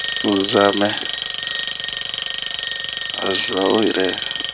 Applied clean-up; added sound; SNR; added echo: none; Alarm; 3 dB; none.